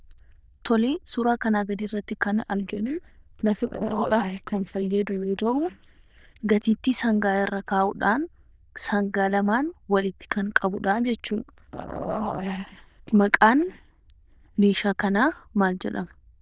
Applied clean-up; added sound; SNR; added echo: neural diffusion model UNIVERSE++.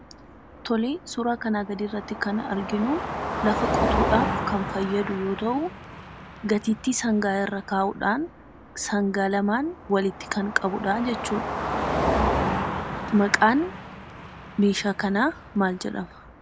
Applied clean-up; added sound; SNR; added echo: none; Car passing by; 4 dB; none.